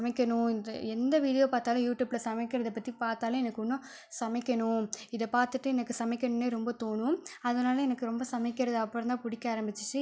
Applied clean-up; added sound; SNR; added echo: none; none; none; none.